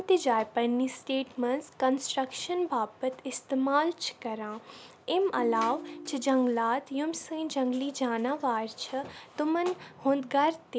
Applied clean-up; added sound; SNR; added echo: none; Ringtone; 13 dB; none.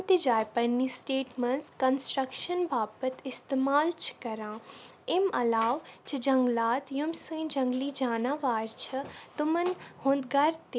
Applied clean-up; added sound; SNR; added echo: none; none; none; none.